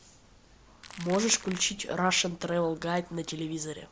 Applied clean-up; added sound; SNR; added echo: none; Crackle; 13 dB; none.